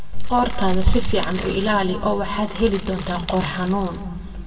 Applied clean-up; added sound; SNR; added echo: none; Crackle; 17 dB; reverberation time 1.5 s.